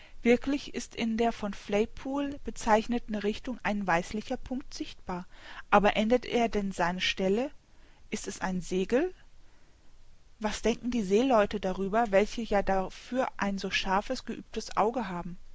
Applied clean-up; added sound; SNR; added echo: none; none; none; none.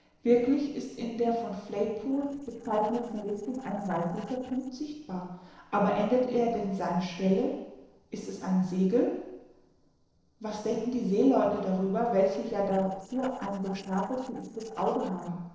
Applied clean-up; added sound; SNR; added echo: neural separator model SepFormer DNS4.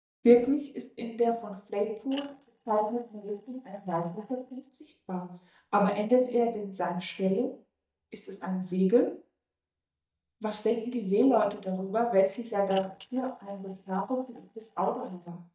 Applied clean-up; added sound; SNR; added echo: neural mask model DeepFilterNet 3.